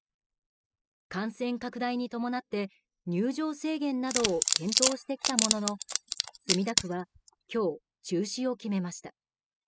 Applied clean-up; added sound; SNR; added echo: classical method spectral subtraction.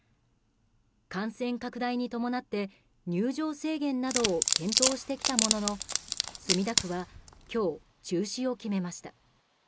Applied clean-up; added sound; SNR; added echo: none; Wood; -2 dB; none.